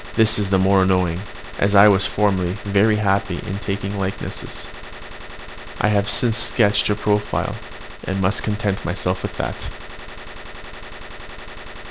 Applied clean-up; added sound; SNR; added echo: none; Gunshot, gunfire; 10 dB; none.